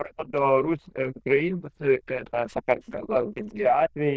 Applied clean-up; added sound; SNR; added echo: neural diffusion model UNIVERSE++.